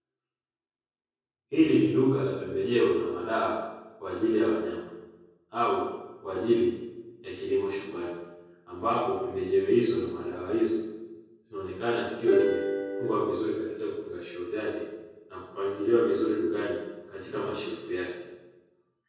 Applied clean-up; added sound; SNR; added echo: none; Plucked string instrument; 0 dB; reverberation time 1.3 s.